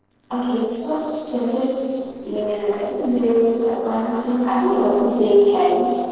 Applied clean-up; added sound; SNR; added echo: neural separator model SepFormer DNS4.